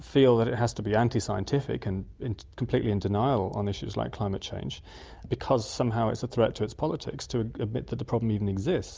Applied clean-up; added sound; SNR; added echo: none; none; none; none.